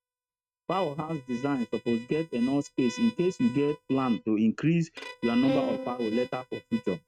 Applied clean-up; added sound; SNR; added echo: neural mask model RNNoise.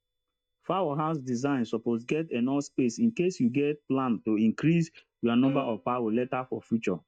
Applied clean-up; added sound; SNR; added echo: neural mask model DeepFilterNet 3.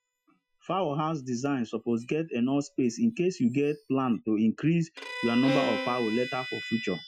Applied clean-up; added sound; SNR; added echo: classical method Wiener filter.